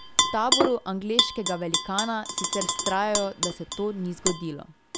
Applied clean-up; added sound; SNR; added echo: none; Tap / Glass; -1 dB; none.